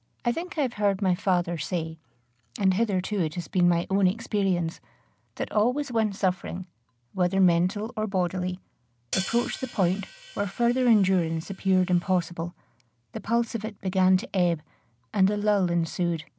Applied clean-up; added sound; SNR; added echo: none; Hi-hat; 15 dB; none.